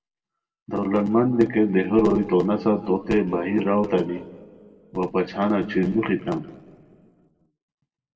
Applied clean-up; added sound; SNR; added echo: none; none; none; reverberation time 1.1 s.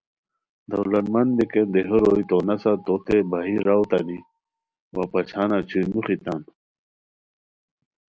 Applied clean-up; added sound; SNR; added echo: none; none; none; none.